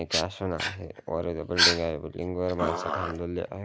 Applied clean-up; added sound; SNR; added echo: none; Dog; 0 dB; none.